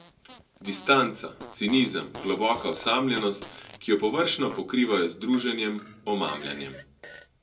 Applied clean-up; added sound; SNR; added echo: none; Fart; 19 dB; reverberation time 0.2 s.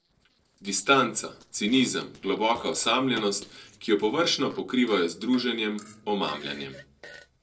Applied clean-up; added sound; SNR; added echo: neural separator model SepFormer DNS4.